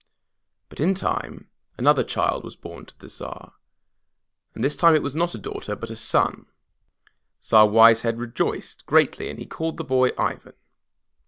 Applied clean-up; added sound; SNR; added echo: none; none; none; none.